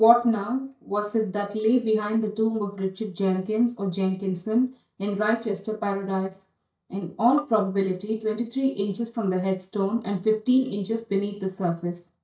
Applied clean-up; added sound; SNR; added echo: neural mask model DeepFilterNet 3.